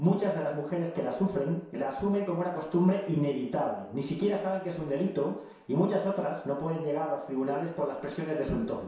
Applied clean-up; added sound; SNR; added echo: none; none; none; reverberation time 0.7 s.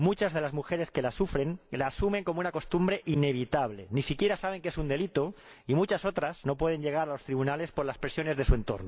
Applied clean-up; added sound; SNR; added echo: none; none; none; none.